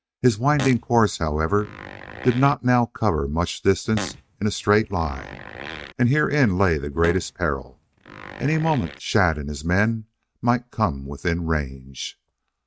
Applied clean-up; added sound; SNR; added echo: neural mask model RNNoise.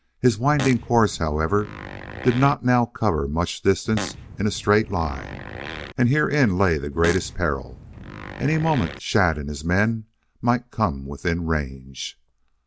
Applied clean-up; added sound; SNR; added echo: none; Fart; 12 dB; none.